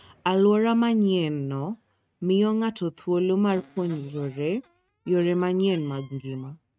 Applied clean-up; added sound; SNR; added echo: neural mask model RNNoise.